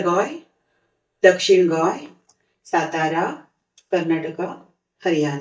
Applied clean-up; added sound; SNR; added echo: neural mask model DeepFilterNet 3.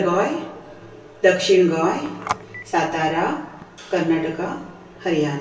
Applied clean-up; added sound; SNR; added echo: none; Telephone; 14 dB; reverberation time 0.2 s.